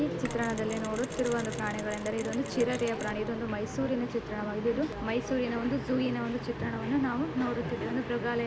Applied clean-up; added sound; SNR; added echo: none; Mechanisms; 16 dB; none.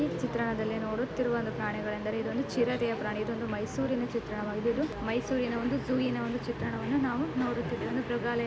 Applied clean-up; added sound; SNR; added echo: none; none; none; none.